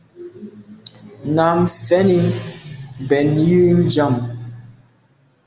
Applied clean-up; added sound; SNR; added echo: none; none; none; none.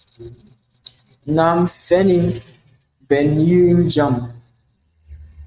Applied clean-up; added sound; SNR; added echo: neural mask model RNNoise.